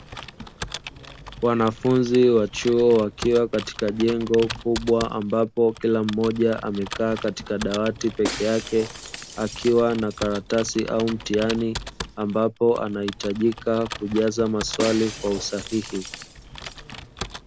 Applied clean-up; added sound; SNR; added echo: none; Computer keyboard + Shatter; 13 dB; none.